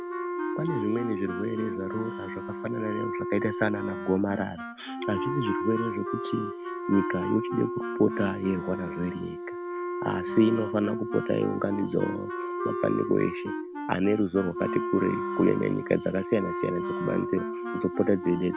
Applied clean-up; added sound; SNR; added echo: none; Wind instrument, woodwind instrument + Wind instrument, woodwind instrument; 4 dB; none.